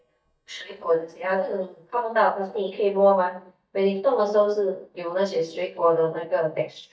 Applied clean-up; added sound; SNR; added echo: neural mask model DeepFilterNet 3.